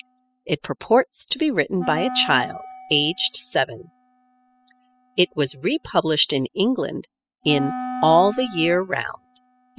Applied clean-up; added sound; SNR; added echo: classical method spectral subtraction.